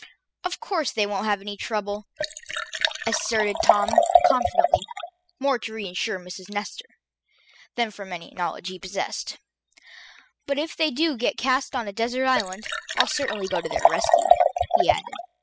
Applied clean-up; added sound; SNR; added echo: classical method spectral subtraction.